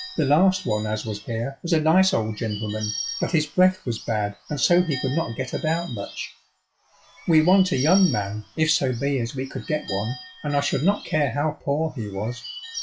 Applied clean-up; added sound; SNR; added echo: classical method log-MMSE.